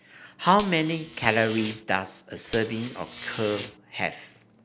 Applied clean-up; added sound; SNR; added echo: none; Buzz; 13 dB; none.